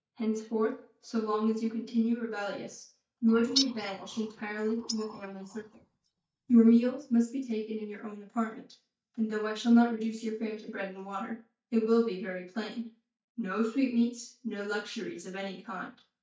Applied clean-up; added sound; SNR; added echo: neural mask model DeepFilterNet 3.